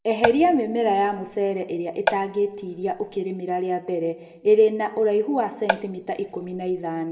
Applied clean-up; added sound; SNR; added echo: none; Marimba, xylophone; 7 dB; reverberation time 0.7 s.